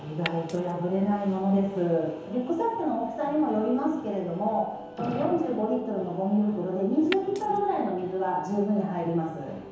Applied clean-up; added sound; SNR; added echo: none; Glass; 13 dB; reverberation time 1.0 s.